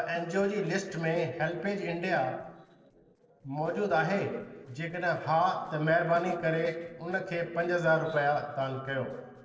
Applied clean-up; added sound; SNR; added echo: neural separator model SepFormer DNS4.